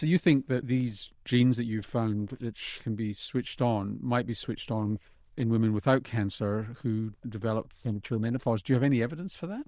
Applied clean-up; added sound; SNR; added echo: neural diffusion model UNIVERSE++.